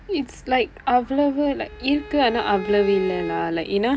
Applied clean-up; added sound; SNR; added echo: none; Bowed string instrument; 13 dB; none.